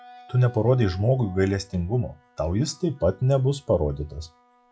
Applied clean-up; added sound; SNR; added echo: classical method log-MMSE.